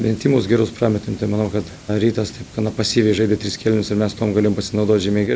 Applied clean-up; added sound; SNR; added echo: none; none; none; none.